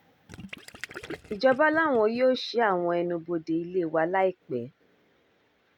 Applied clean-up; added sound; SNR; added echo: none; Gurgling; 16 dB; none.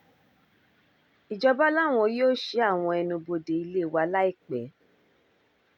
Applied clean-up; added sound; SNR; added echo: none; none; none; none.